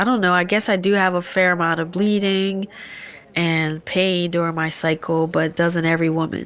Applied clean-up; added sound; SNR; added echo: none; none; none; none.